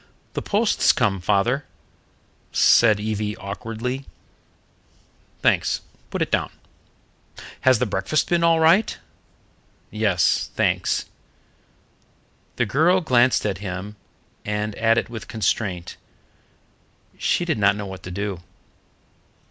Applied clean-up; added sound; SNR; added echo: none; none; none; none.